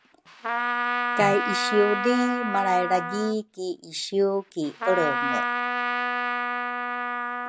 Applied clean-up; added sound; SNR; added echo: none; Trumpet; 1 dB; none.